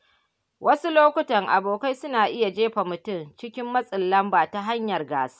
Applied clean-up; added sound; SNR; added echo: none; none; none; none.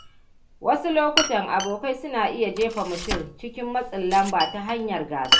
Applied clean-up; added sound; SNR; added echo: none; Glass; 4 dB; reverberation time 0.3 s.